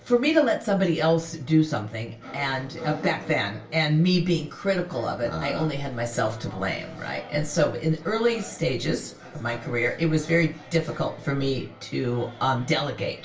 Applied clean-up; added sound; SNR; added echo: none; none; none; reverberation time 0.3 s.